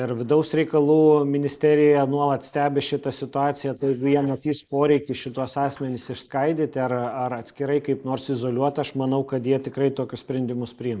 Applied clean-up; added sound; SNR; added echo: neural mask model Resemble Enhance denoiser.